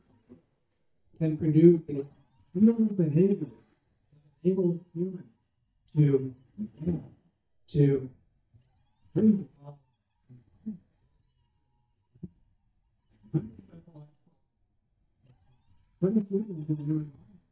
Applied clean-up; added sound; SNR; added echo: neural mask model DeepFilterNet 3.